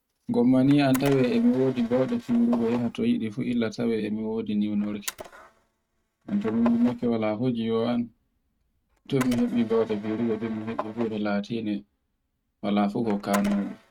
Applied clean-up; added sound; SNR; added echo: neural mask model RNNoise.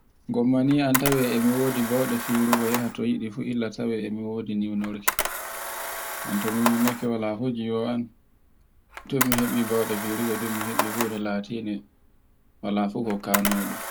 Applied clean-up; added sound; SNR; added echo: none; Camera; 6 dB; none.